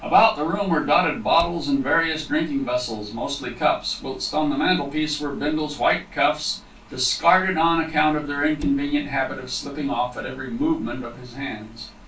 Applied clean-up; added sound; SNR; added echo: none; Cupboard open or close; 17 dB; reverberation time 0.2 s.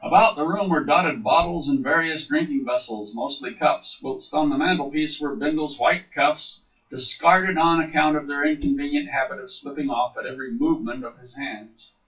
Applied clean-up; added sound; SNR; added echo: classical method WPE with log-MMSE.